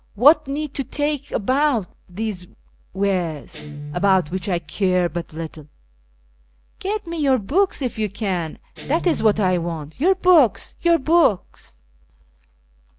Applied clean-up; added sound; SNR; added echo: none; Guitar; 18 dB; none.